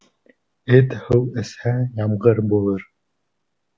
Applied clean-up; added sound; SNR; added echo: none; none; none; none.